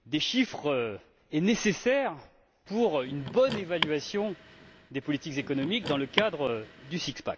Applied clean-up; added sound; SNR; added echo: none; Car; 10 dB; none.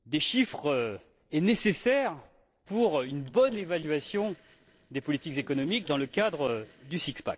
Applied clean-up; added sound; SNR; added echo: neural separator model SepFormer DNS4.